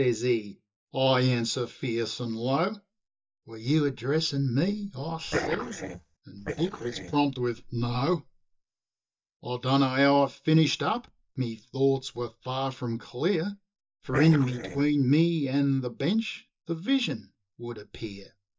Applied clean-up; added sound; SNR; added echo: neural mask model DeepFilterNet 3.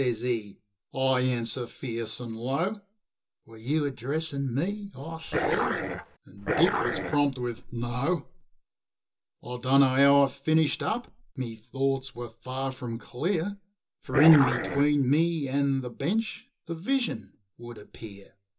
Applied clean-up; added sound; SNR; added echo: none; Dog; 1 dB; reverberation time 0.2 s.